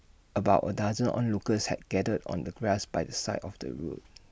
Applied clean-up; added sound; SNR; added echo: none; none; none; none.